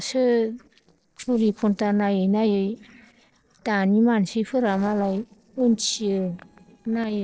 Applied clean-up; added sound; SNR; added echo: neural separator model SepFormer DNS4.